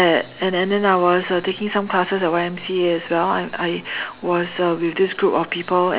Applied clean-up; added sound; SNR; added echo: none; none; none; none.